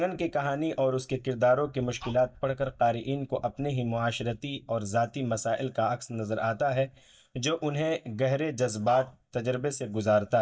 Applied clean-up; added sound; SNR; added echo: neural mask model DeepFilterNet 3.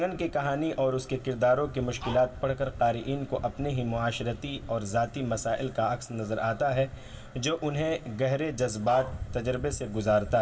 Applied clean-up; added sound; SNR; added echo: none; Dog; 11 dB; reverberation time 3.0 s.